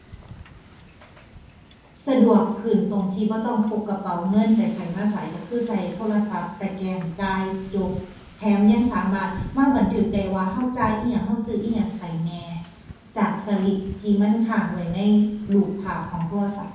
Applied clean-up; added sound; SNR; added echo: none; Wind / Ocean; 18 dB; reverberation time 0.9 s.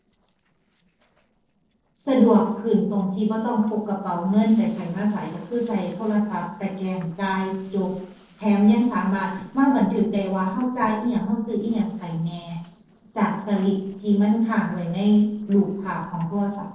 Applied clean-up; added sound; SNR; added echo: neural separator model SepFormer DNS4.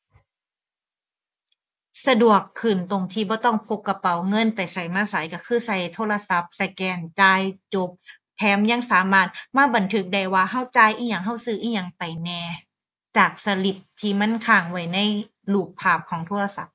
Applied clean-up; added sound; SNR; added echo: none; none; none; none.